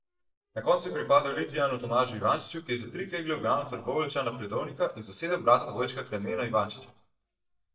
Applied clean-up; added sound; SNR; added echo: neural mask model DeepFilterNet 3.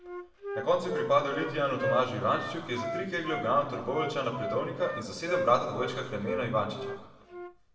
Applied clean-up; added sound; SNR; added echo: none; Wind instrument, woodwind instrument; 7 dB; reverberation time 1.2 s.